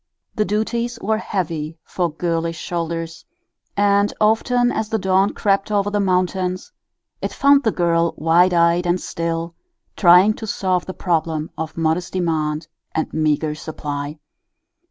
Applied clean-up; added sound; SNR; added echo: none; none; none; none.